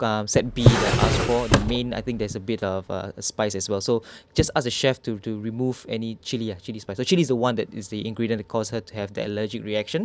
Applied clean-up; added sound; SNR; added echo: none; Drawer open or close; -4 dB; none.